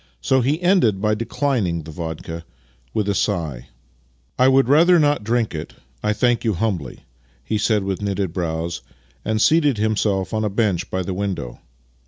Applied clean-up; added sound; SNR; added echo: none; none; none; none.